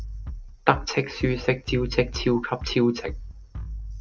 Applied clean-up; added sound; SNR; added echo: none; Bass drum; 9 dB; none.